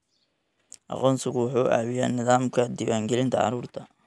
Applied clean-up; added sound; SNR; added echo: none; none; none; none.